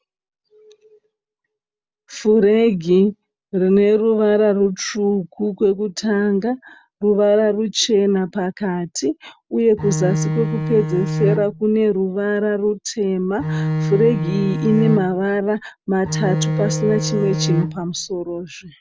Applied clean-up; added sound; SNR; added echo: none; Bowed string instrument; 3 dB; none.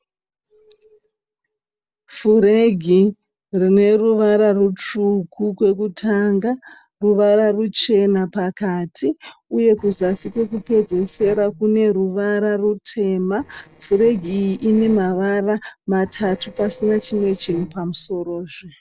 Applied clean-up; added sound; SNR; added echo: neural separator model SepFormer DNS4.